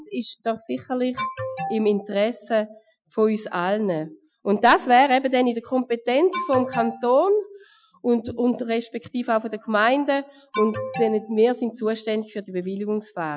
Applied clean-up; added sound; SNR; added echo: classical method Wiener filter.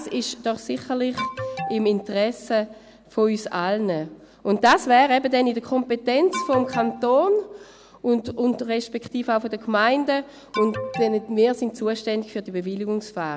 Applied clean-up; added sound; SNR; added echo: none; Alarm; 10 dB; none.